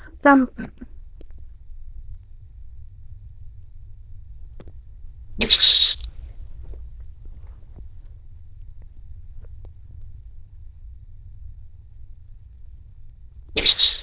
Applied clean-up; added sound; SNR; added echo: neural diffusion model UNIVERSE++.